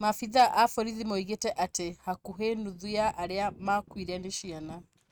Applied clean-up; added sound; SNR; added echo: neural mask model RNNoise.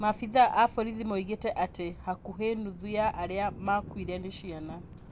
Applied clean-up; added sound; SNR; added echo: none; Thunder; 16 dB; none.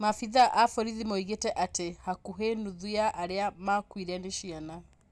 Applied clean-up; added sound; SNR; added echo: none; none; none; none.